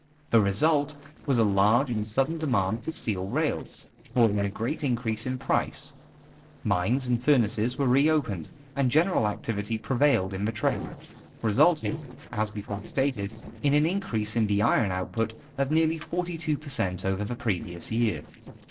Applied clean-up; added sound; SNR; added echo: neural separator model SepFormer DNS4.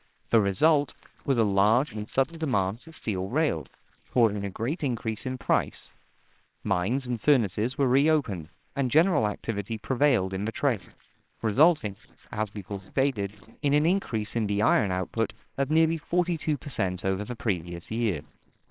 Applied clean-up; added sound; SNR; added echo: neural separator model SepFormer WHAMR!.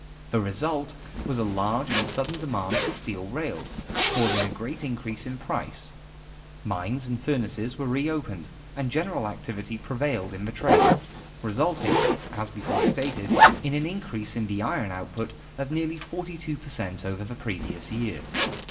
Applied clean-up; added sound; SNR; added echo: none; Zipper (clothing); -1 dB; reverberation time 1.0 s.